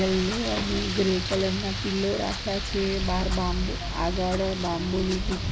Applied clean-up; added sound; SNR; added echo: none; Rain + Clock; 2 dB; none.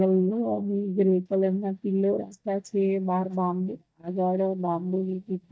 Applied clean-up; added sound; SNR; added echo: neural mask model DeepFilterNet 3.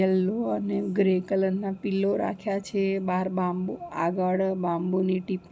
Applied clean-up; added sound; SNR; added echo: none; none; none; none.